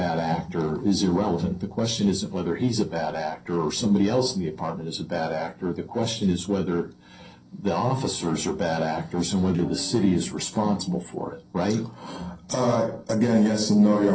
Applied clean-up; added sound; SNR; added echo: neural separator model SepFormer DNS4.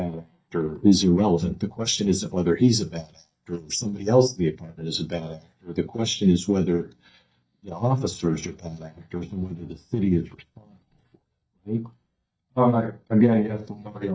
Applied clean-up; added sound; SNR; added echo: neural mask model DeepFilterNet 3.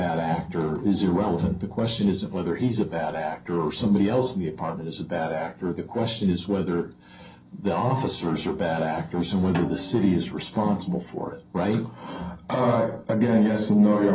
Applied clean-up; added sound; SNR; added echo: none; Snare drum; 15 dB; reverberation time 0.3 s.